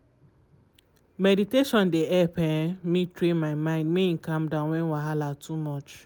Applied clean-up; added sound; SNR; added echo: none; none; none; none.